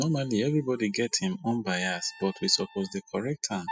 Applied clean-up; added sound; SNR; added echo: classical method spectral subtraction.